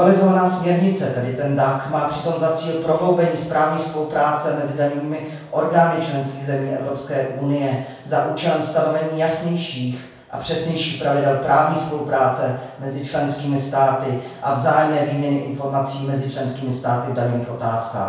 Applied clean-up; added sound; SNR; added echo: none; none; none; reverberation time 0.7 s.